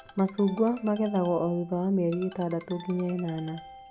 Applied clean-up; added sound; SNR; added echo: none; Ringtone; 19 dB; none.